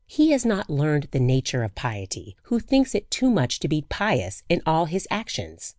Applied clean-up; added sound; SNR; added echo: none; none; none; none.